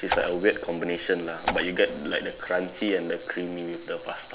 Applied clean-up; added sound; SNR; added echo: none; Raindrop / Splash, splatter; 8 dB; none.